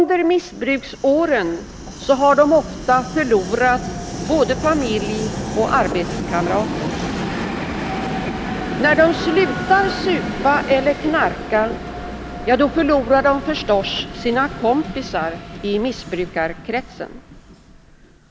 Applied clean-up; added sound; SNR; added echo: none; Train; 8 dB; none.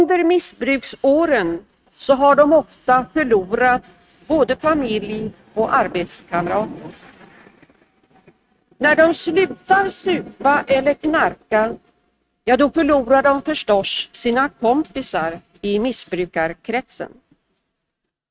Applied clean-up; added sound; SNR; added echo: neural mask model RNNoise.